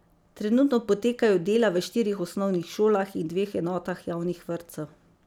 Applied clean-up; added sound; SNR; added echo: none; none; none; none.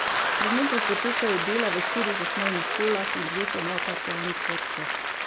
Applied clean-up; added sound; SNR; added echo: none; Applause / Crowd; -4 dB; none.